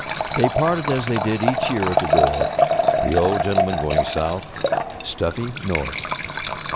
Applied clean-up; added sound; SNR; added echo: none; Liquid; -2 dB; none.